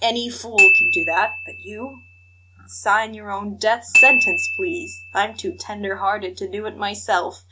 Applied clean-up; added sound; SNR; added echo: none; Glockenspiel; -3 dB; none.